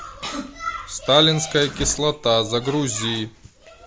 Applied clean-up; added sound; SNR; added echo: none; none; none; none.